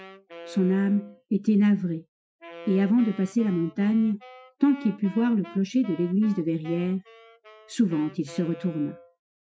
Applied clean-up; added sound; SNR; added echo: classical method Wiener filter.